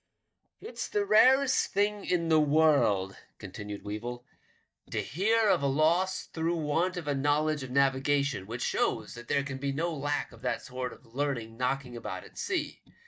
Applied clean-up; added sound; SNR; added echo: neural mask model DeepFilterNet 3.